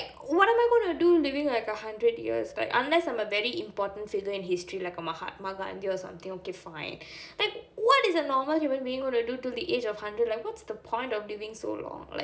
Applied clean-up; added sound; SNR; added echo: none; none; none; none.